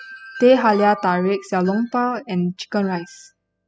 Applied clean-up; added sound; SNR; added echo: classical method spectral subtraction.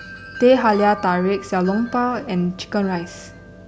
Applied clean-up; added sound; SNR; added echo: none; Wind chime; 18 dB; none.